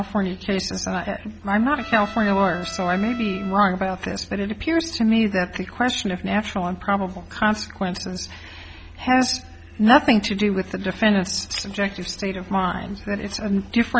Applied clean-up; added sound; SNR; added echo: none; Trumpet; 17 dB; none.